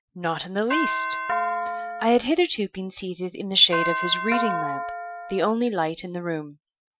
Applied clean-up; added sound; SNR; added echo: classical method Wiener filter.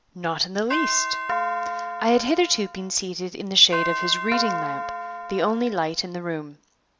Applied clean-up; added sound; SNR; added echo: none; Doorbell; 4 dB; none.